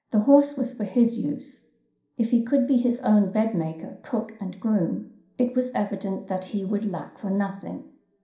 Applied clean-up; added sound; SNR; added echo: none; none; none; reverberation time 0.5 s.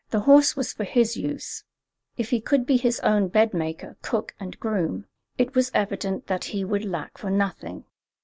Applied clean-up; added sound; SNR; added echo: none; none; none; none.